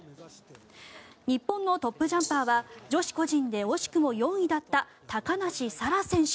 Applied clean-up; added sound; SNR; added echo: none; Rattle (instrument); 9 dB; none.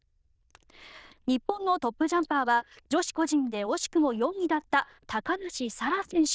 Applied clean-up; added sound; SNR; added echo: neural diffusion model UNIVERSE++.